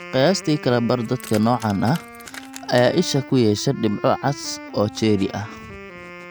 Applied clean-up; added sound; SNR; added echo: none; Keys jangling + Wind instrument, woodwind instrument; 16 dB; none.